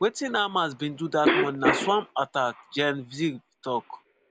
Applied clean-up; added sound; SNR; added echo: none; Cough; 3 dB; none.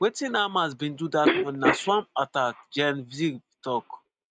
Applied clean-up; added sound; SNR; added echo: neural mask model RNNoise.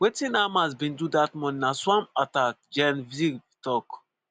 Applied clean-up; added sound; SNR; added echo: none; none; none; none.